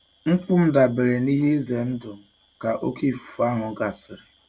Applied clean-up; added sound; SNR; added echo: none; none; none; none.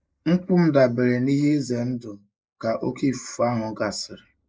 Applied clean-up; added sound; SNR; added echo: neural mask model Resemble Enhance denoiser.